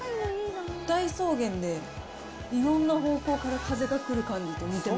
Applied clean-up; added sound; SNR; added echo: none; none; none; none.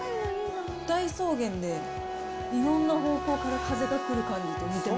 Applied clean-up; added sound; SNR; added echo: none; Wind instrument, woodwind instrument; 6 dB; none.